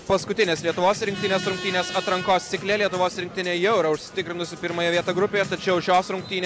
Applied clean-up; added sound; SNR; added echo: none; none; none; none.